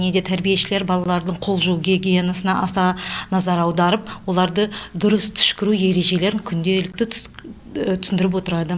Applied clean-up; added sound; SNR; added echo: none; none; none; none.